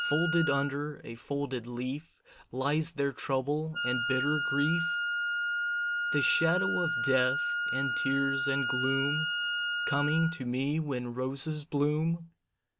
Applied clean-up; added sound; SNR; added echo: none; Wind instrument, woodwind instrument; 2 dB; none.